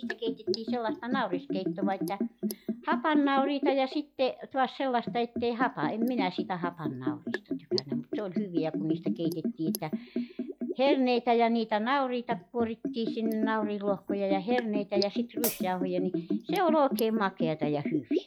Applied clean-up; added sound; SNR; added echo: classical method log-MMSE.